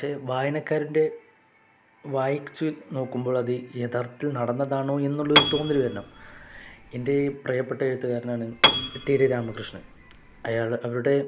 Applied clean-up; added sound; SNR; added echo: none; Piano; 1 dB; none.